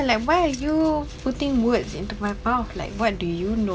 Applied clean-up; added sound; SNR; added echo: none; none; none; none.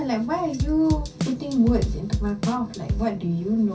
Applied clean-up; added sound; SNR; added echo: none; Drum / Drum kit; 3 dB; reverberation time 0.3 s.